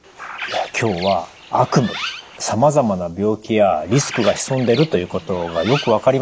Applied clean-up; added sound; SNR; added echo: none; Bird; 13 dB; none.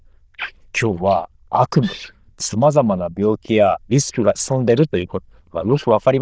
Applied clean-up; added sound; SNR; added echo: neural diffusion model UNIVERSE++.